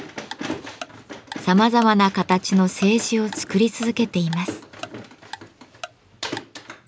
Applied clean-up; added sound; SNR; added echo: none; Tick-tock; 19 dB; none.